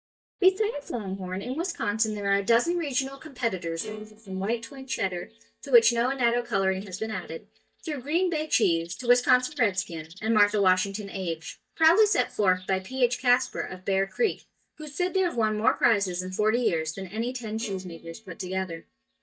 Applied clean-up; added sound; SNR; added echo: neural mask model DeepFilterNet 3.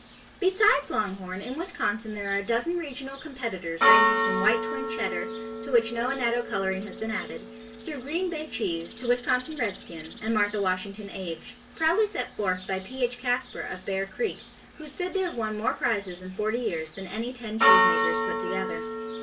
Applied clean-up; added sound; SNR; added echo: none; Church bell; 2 dB; reverberation time 0.2 s.